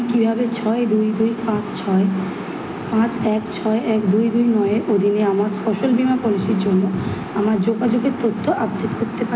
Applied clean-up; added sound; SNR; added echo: none; none; none; none.